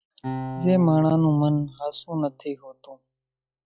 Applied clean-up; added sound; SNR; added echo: classical method log-MMSE.